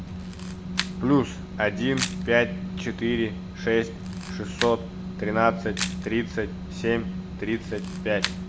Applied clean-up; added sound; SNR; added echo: none; Camera; 12 dB; none.